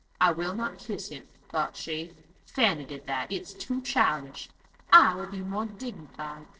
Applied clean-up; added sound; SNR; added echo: neural separator model SepFormer DNS4.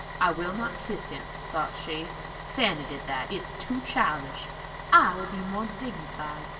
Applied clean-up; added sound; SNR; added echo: none; Bus; 9 dB; reverberation time 2.7 s.